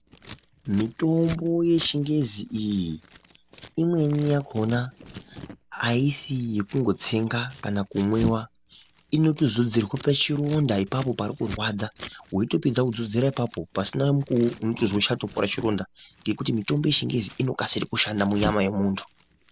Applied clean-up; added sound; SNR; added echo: none; Scissors; 17 dB; none.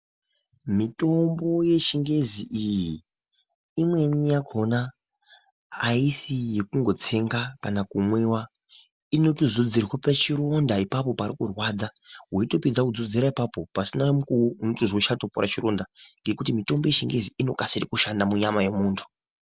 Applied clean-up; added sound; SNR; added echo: none; none; none; none.